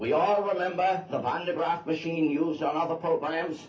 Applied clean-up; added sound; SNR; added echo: none; none; none; reverberation time 0.3 s.